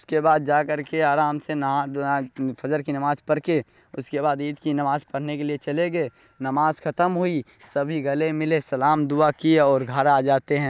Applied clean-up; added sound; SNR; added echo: none; none; none; none.